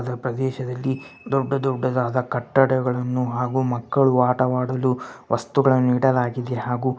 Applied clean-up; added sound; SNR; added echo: none; none; none; none.